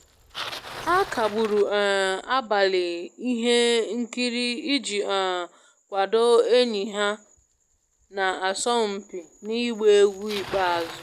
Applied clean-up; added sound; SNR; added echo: none; Bicycle; 19 dB; none.